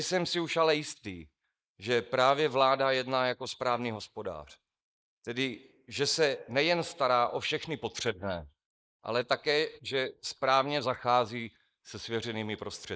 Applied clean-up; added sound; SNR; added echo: neural mask model Resemble Enhance denoiser.